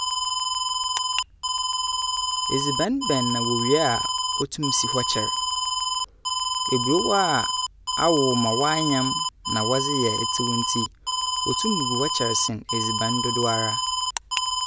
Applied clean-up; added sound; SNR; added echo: none; Alarm; -1 dB; none.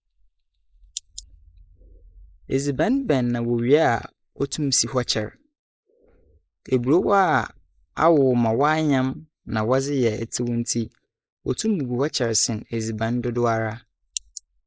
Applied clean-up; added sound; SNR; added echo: neural mask model Resemble Enhance denoiser.